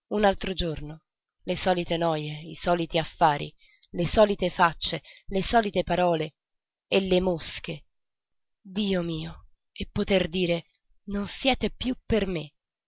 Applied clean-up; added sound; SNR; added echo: none; none; none; none.